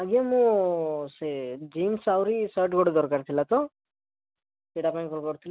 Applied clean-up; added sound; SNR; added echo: none; none; none; none.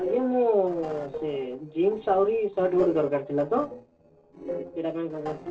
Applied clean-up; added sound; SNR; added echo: neural separator model SepFormer DNS4.